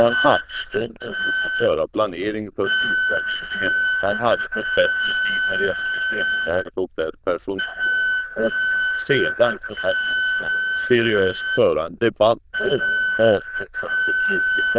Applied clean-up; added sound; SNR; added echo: neural diffusion model UNIVERSE++.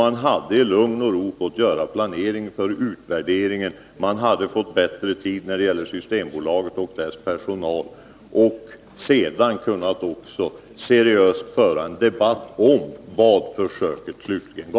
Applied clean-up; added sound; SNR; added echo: none; none; none; none.